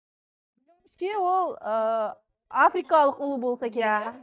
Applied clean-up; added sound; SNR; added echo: neural mask model DeepFilterNet 3.